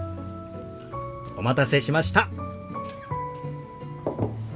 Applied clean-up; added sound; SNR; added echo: none; none; none; none.